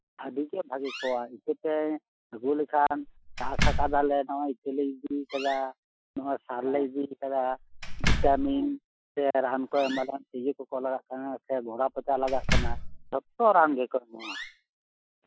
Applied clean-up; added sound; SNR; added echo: classical method Wiener filter.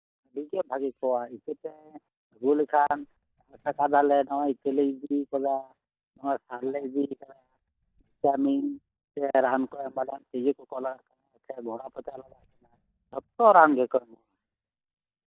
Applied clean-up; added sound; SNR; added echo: neural mask model DeepFilterNet 3.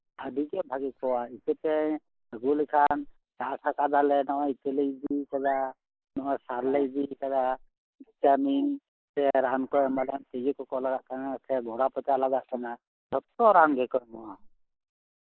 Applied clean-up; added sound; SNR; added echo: neural mask model Resemble Enhance denoiser.